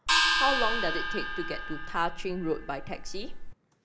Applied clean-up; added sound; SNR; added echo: none; Gong; -4 dB; none.